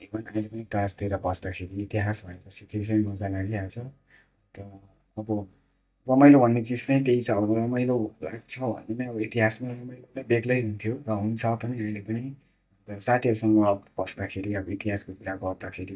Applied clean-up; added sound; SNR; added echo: neural mask model DeepFilterNet 3.